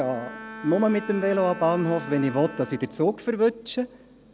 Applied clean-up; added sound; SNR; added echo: none; Bowed string instrument; 15 dB; none.